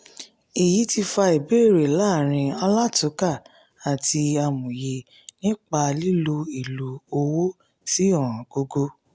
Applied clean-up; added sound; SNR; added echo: none; none; none; none.